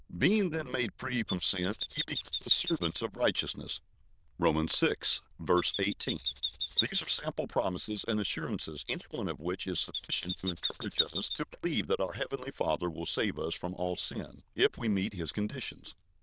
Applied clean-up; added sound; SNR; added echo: neural diffusion model UNIVERSE++.